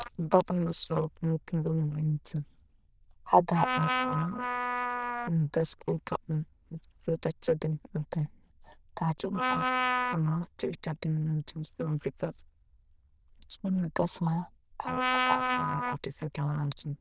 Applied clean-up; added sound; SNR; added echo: neural diffusion model UNIVERSE++.